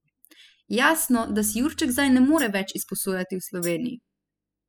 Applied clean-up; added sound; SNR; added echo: classical method spectral subtraction.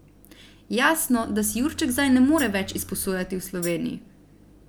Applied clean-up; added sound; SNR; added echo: none; Tambourine + Livestock, farm animals, working animals; 17 dB; none.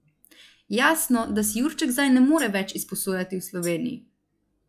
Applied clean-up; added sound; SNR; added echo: classical method log-MMSE.